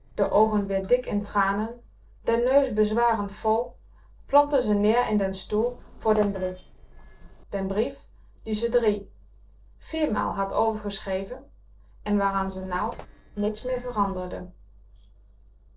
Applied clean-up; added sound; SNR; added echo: neural separator model SepFormer DNS4.